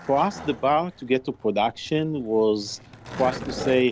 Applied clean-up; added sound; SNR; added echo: none; Skateboard; 13 dB; none.